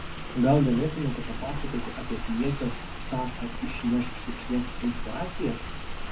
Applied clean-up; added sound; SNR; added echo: none; Rain; 4 dB; reverberation time 0.3 s.